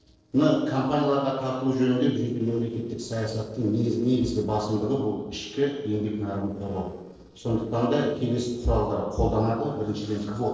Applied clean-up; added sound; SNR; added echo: neural separator model SepFormer DNS4.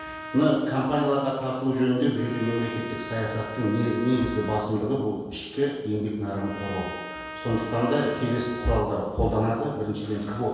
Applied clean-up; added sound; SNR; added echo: none; Trumpet; 14 dB; reverberation time 1.2 s.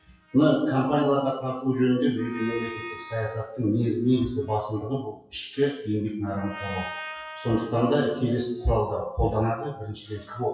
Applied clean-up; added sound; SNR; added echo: classical method WPE with log-MMSE.